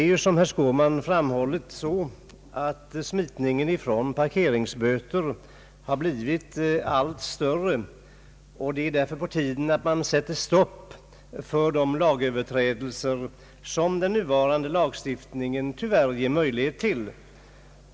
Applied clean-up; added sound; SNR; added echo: none; none; none; none.